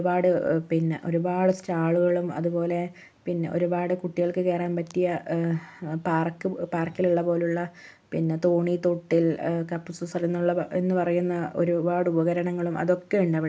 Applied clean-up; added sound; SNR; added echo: none; none; none; none.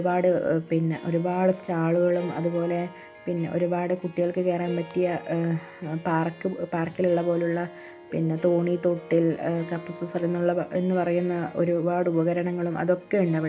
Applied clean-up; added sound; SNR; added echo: none; Harp; 19 dB; none.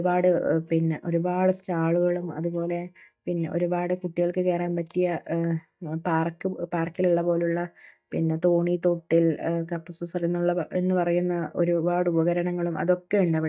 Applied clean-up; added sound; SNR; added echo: neural mask model DeepFilterNet 3.